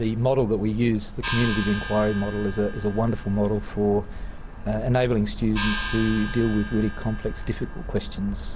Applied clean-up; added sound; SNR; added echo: none; Gong; 11 dB; none.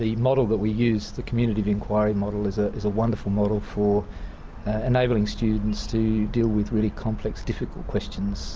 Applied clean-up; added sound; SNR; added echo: none; none; none; none.